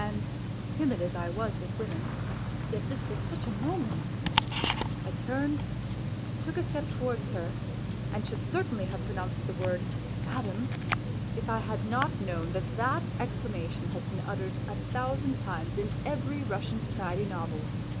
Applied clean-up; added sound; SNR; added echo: none; Tick-tock; -3 dB; none.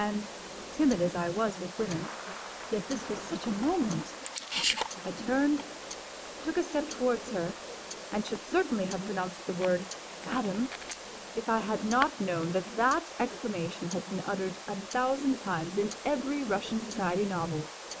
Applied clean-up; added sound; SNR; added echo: neural mask model Resemble Enhance denoiser.